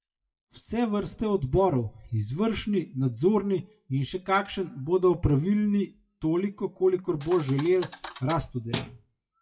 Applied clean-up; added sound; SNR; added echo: classical method WPE with log-MMSE.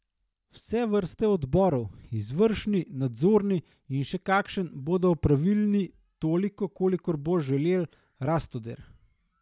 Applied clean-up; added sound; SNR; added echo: none; none; none; none.